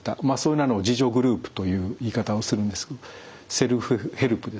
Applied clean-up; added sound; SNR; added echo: none; none; none; none.